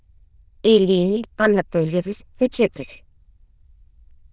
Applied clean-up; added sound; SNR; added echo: neural diffusion model UNIVERSE++.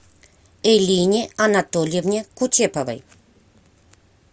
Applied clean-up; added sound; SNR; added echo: none; none; none; none.